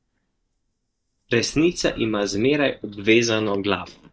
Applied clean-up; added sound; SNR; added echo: neural mask model DeepFilterNet 3.